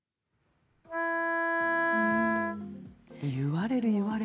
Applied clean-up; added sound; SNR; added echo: none; Wind instrument, woodwind instrument; -4 dB; none.